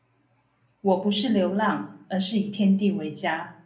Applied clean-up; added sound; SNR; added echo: none; none; none; reverberation time 0.5 s.